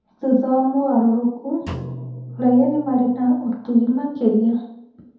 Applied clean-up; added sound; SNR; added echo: none; Drum; 18 dB; reverberation time 0.8 s.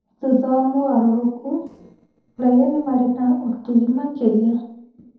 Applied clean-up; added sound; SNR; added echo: neural separator model SepFormer DNS4.